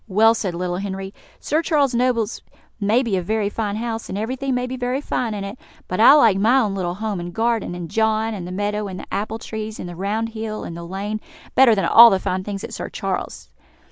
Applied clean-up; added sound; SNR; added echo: none; none; none; none.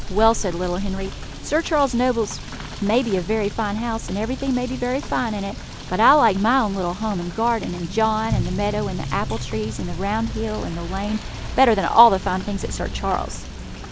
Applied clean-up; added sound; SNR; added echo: none; Motor vehicle (road) / Rain; 8 dB; none.